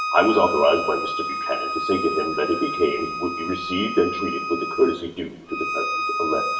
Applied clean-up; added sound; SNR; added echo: none; Bowed string instrument; 4 dB; reverberation time 0.9 s.